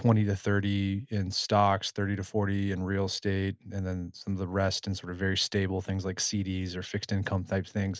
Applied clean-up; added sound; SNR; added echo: none; none; none; none.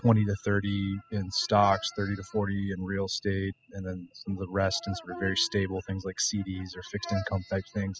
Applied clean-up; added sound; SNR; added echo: classical method spectral subtraction.